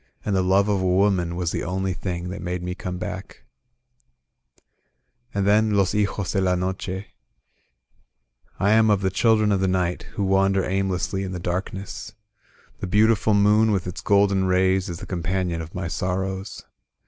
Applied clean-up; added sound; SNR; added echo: none; none; none; none.